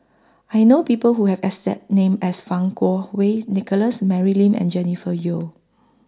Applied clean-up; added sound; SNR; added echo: none; none; none; none.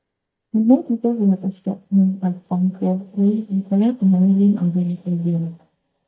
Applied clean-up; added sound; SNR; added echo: neural mask model DeepFilterNet 3.